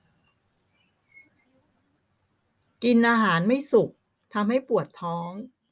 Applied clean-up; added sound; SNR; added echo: none; none; none; none.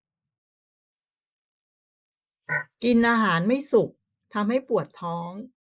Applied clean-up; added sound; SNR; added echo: neural mask model Resemble Enhance denoiser.